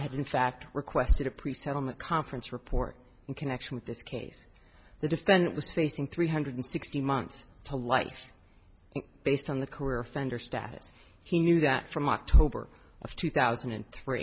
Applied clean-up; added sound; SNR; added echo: none; none; none; none.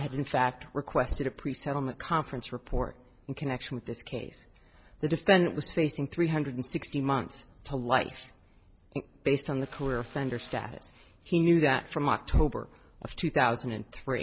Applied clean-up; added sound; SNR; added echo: neural separator model SepFormer DNS4.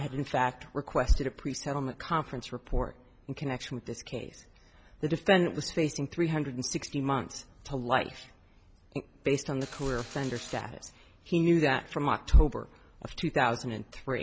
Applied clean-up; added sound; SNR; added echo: none; Mechanisms; 16 dB; none.